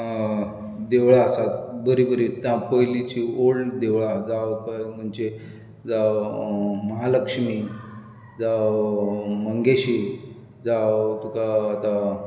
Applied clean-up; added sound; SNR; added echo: none; none; none; none.